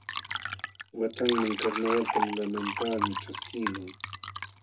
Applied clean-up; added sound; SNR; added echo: none; Fill (with liquid); 2 dB; reverberation time 0.2 s.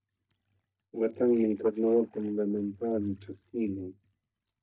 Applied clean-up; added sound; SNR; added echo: neural mask model DeepFilterNet 3.